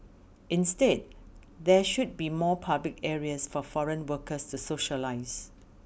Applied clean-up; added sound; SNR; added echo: none; none; none; none.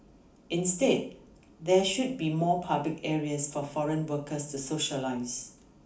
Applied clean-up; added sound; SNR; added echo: none; none; none; reverberation time 0.4 s.